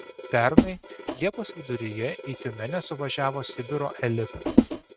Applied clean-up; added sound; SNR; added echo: neural mask model RNNoise.